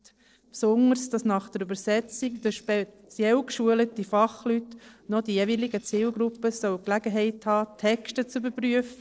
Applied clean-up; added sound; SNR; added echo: neural separator model SepFormer DNS4.